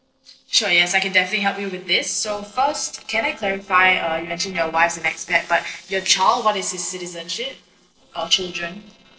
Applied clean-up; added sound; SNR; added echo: neural separator model SepFormer DNS4.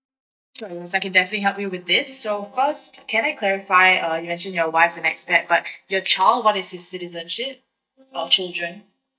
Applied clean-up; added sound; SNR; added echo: neural mask model DeepFilterNet 3.